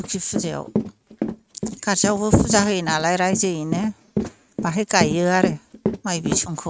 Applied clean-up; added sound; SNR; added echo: neural mask model RNNoise.